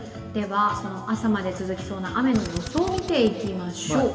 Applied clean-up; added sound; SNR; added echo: none; Drill; 11 dB; reverberation time 1.8 s.